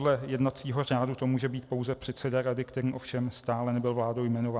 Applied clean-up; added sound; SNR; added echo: none; none; none; none.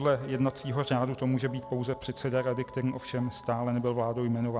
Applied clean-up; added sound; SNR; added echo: none; Piano; 17 dB; none.